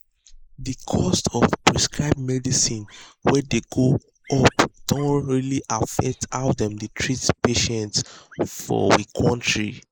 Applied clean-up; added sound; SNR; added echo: neural mask model Resemble Enhance denoiser.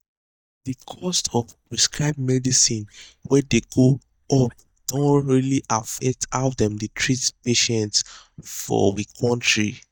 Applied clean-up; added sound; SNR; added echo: neural mask model DeepFilterNet 3.